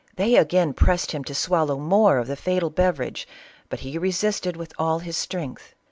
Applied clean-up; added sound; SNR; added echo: none; none; none; none.